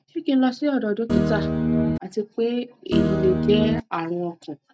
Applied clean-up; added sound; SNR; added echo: none; Guitar; -4 dB; none.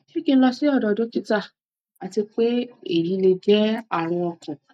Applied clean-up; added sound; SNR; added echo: neural mask model Resemble Enhance denoiser.